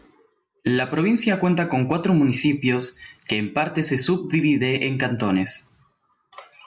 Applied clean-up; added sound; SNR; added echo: none; none; none; none.